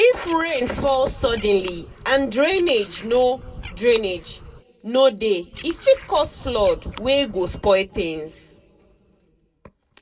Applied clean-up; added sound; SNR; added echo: none; Frog; 17 dB; reverberation time 0.9 s.